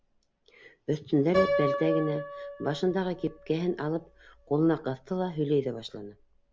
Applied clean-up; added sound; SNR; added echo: none; Piano; 6 dB; none.